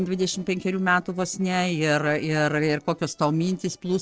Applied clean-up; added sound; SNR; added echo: neural separator model SepFormer DNS4.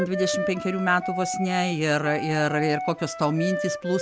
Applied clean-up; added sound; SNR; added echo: none; Wind instrument, woodwind instrument; 6 dB; none.